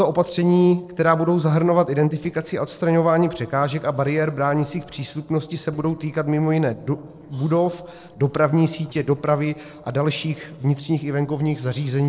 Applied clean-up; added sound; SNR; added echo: neural separator model SepFormer DNS4.